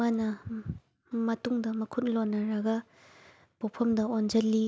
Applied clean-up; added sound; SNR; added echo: none; none; none; none.